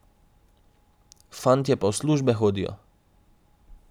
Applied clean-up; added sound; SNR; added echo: none; none; none; none.